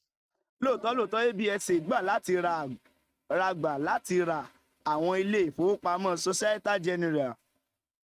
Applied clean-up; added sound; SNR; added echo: neural mask model RNNoise.